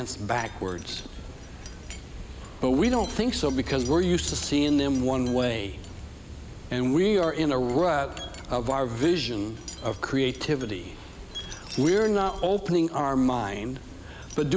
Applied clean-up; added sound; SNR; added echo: none; Wind chime; 13 dB; none.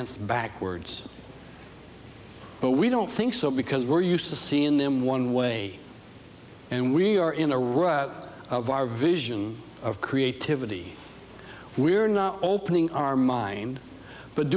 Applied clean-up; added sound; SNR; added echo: none; none; none; none.